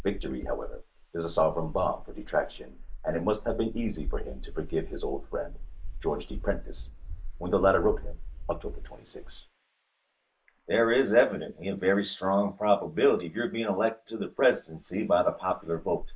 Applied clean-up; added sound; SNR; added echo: neural mask model Resemble Enhance denoiser.